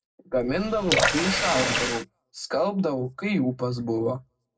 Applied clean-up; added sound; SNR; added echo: none; Water tap, faucet / Water; -1 dB; reverberation time 0.3 s.